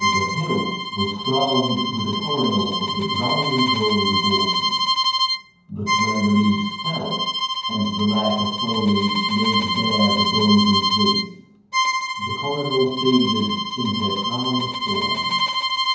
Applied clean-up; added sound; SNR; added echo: none; Bowed string instrument; 0 dB; reverberation time 0.9 s.